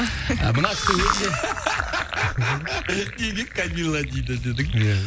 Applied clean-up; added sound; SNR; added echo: none; Fill (with liquid) + Squeak / Cupboard open or close; 6 dB; none.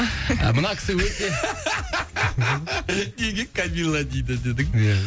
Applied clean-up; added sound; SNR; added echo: none; none; none; none.